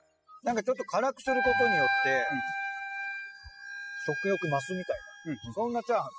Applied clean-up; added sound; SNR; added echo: classical method spectral subtraction.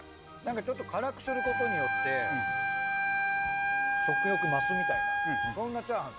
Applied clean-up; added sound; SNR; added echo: none; Wind instrument, woodwind instrument; -5 dB; none.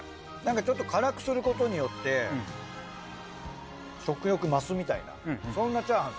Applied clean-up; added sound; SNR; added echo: none; none; none; none.